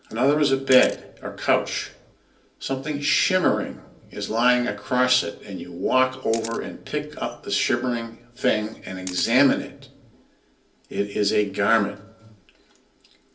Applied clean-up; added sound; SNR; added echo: none; Camera; 17 dB; reverberation time 0.3 s.